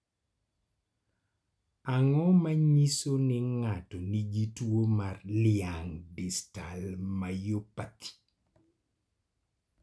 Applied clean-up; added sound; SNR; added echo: none; none; none; none.